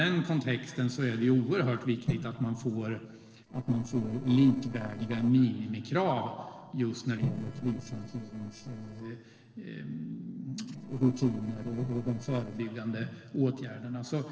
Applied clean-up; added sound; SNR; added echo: neural separator model SepFormer DNS4.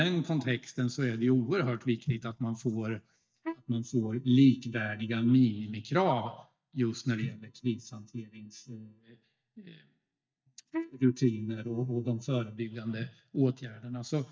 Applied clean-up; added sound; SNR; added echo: neural mask model DeepFilterNet 3.